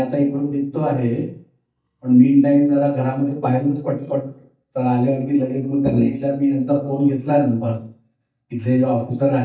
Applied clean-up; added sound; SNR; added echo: neural mask model DeepFilterNet 3.